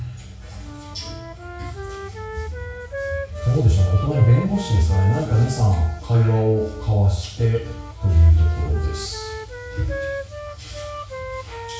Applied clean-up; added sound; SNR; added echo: none; Wind instrument, woodwind instrument; 14 dB; reverberation time 0.6 s.